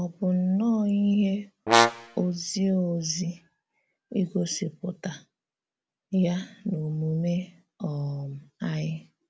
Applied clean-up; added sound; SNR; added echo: none; Brass instrument; -3 dB; none.